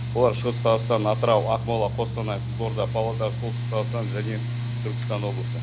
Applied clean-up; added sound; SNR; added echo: none; Mechanical fan; 2 dB; none.